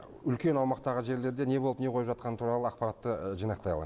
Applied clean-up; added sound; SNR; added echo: none; none; none; none.